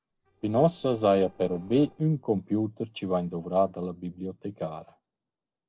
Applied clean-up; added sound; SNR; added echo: neural separator model SepFormer DNS4.